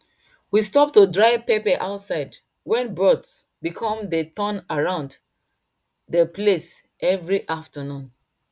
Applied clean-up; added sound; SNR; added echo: none; none; none; none.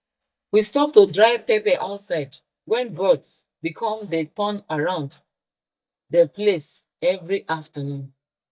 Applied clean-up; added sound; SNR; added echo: neural mask model DeepFilterNet 3.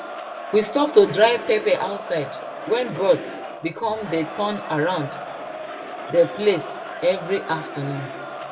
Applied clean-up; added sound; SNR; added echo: none; Crowd; 10 dB; reverberation time 1.1 s.